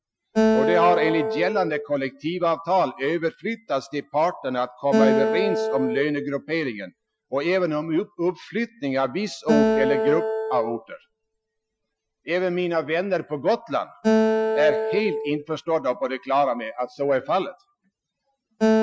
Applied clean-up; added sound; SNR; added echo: classical method Wiener filter.